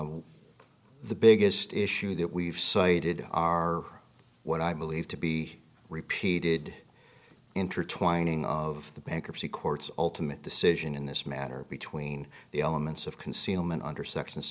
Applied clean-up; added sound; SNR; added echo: none; none; none; none.